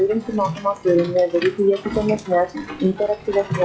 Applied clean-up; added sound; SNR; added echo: classical method log-MMSE.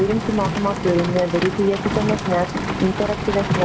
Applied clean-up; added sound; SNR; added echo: none; Rain; 3 dB; none.